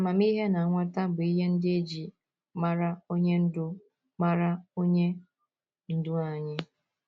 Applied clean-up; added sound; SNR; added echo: none; none; none; none.